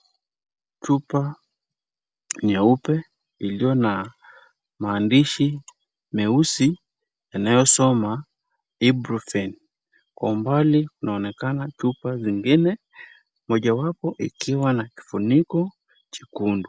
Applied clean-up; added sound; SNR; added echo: none; none; none; none.